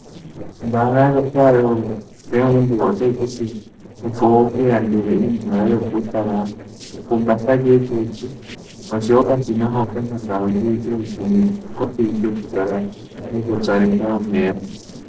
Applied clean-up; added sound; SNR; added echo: neural separator model SepFormer DNS4.